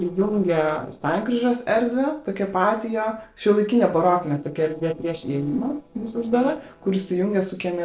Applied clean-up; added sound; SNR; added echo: neural separator model SepFormer DNS4.